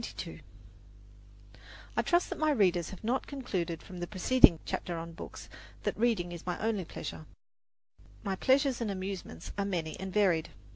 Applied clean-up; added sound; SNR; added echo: none; none; none; none.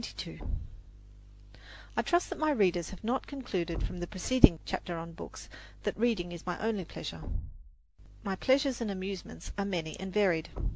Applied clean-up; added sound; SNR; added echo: none; Thump, thud; 10 dB; none.